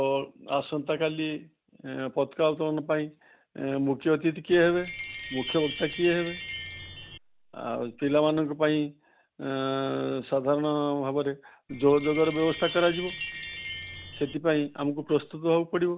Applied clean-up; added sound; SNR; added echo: none; Chime; 7 dB; none.